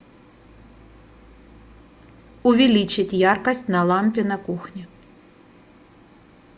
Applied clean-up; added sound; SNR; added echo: none; none; none; none.